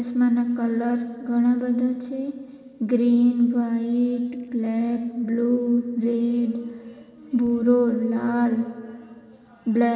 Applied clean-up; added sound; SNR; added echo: none; none; none; reverberation time 2.8 s.